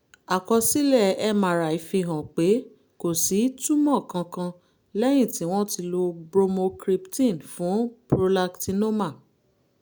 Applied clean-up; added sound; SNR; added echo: none; none; none; none.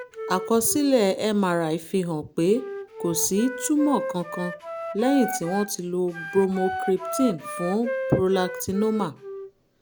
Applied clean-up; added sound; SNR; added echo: none; Wind instrument, woodwind instrument; 9 dB; none.